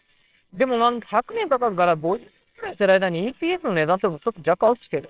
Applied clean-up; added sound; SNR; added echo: neural separator model SepFormer WHAMR!.